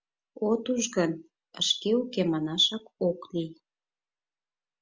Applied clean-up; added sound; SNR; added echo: none; none; none; none.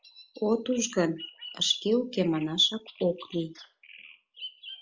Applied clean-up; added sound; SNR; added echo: none; Bird vocalization, bird call, bird song; 18 dB; none.